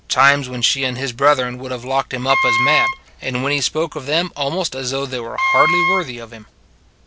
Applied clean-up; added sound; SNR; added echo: none; Wind instrument, woodwind instrument; -1 dB; none.